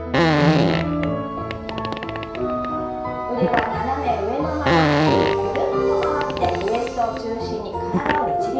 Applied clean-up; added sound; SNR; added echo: none; Fart; 1 dB; reverberation time 0.6 s.